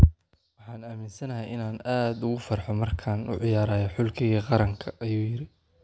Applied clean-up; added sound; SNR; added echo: none; none; none; none.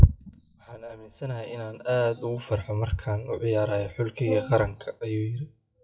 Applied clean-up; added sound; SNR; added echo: classical method WPE with log-MMSE.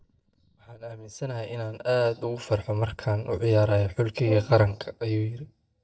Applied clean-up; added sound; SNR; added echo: neural mask model DeepFilterNet 3.